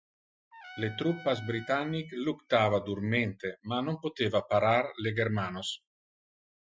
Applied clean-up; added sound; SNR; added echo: classical method Wiener filter.